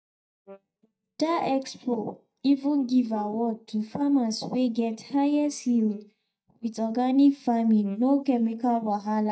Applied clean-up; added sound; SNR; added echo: neural mask model DeepFilterNet 3.